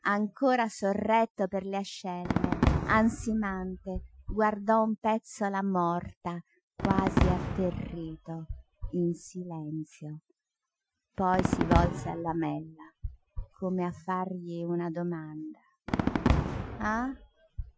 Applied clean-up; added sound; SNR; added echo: classical method Wiener filter.